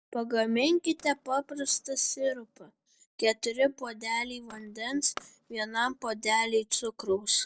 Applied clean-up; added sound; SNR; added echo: neural separator model SepFormer DNS4.